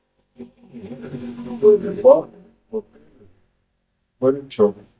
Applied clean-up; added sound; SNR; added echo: neural mask model DeepFilterNet 3.